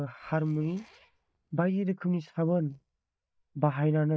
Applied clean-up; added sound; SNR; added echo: neural mask model DeepFilterNet 3.